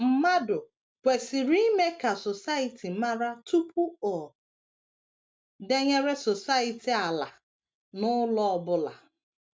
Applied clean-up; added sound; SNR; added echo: none; none; none; none.